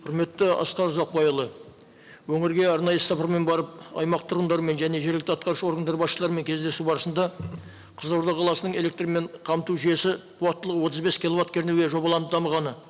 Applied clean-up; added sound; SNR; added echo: none; none; none; none.